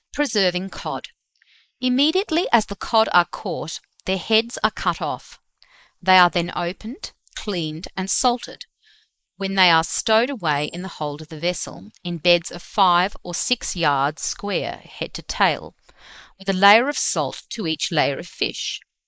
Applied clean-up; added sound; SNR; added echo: neural mask model Resemble Enhance denoiser.